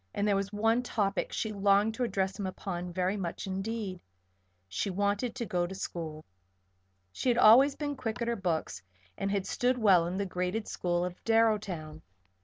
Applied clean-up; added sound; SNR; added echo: none; none; none; none.